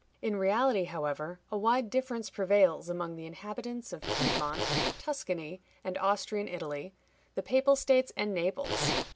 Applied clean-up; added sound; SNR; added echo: none; Zipper (clothing); 0 dB; none.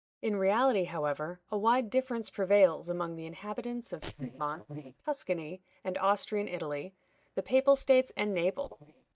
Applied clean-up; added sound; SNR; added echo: neural mask model DeepFilterNet 3.